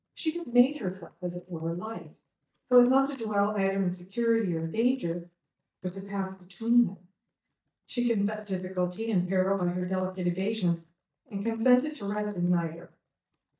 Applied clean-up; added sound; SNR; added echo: neural mask model DeepFilterNet 3.